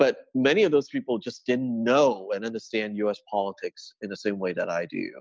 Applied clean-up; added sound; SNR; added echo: neural mask model Resemble Enhance denoiser.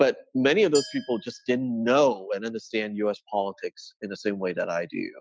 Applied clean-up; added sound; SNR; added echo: classical method Wiener filter.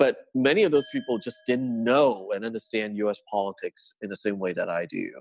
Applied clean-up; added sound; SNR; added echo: none; Glass; 18 dB; none.